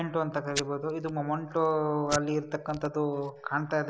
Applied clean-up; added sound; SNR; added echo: neural mask model Resemble Enhance denoiser.